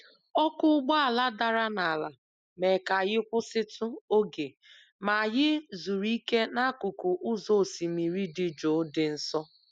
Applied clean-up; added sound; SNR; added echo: none; none; none; none.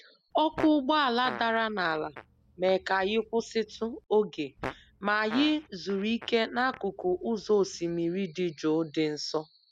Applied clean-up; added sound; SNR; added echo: none; Fart; 16 dB; none.